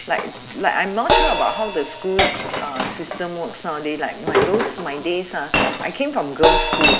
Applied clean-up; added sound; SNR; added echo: none; Chink, clink + Crash cymbal; -1 dB; none.